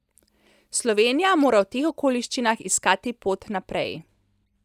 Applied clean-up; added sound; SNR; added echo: neural mask model DeepFilterNet 3.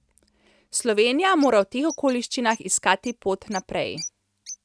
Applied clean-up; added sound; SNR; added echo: neural mask model RNNoise.